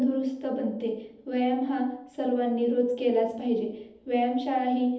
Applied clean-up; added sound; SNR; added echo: none; none; none; reverberation time 0.8 s.